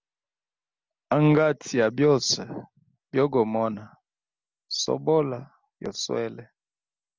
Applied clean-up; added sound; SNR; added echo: none; none; none; none.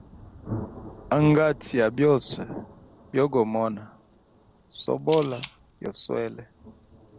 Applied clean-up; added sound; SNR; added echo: none; Thunder + Camera; 15 dB; none.